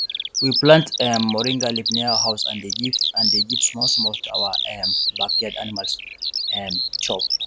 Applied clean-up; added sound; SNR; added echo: none; Bird vocalization, bird call, bird song; 0 dB; none.